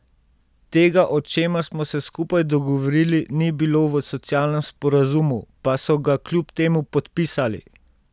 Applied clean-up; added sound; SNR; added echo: none; none; none; none.